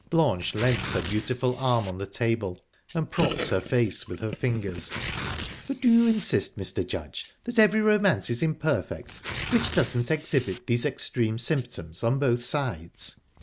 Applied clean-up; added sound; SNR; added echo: none; Gurgling + Tearing; 12 dB; none.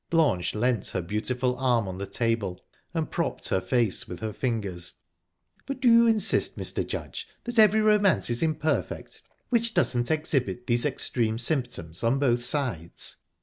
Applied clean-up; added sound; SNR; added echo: none; none; none; none.